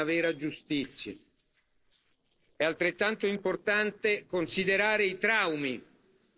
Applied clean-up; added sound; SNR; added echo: neural separator model SepFormer DNS4.